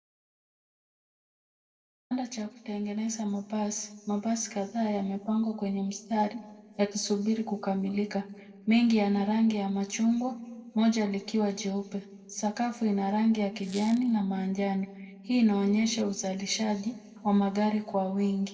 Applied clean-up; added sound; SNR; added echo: none; Squeak; 19 dB; reverberation time 1.2 s.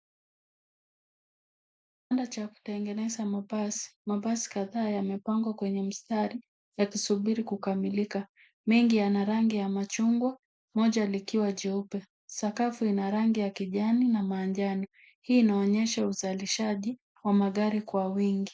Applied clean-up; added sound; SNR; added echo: none; none; none; none.